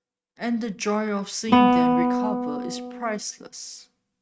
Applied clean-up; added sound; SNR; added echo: neural mask model RNNoise.